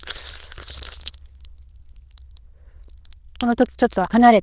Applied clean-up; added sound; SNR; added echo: neural diffusion model UNIVERSE++.